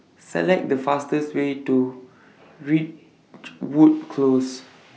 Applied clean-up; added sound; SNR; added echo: none; none; none; none.